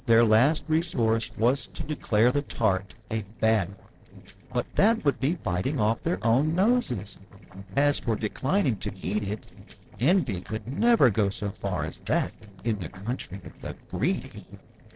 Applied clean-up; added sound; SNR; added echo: neural separator model SepFormer DNS4.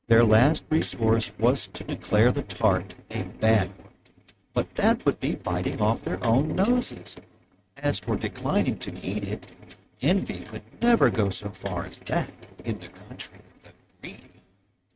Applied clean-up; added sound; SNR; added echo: neural mask model RNNoise.